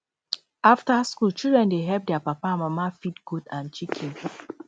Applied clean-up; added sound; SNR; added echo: none; none; none; none.